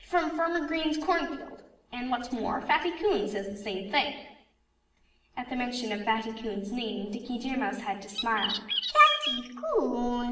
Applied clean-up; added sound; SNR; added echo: none; Bird; 3 dB; reverberation time 0.8 s.